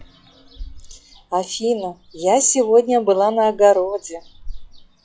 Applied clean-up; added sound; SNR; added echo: classical method log-MMSE.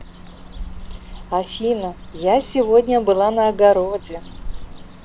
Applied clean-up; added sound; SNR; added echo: none; Bird; 14 dB; none.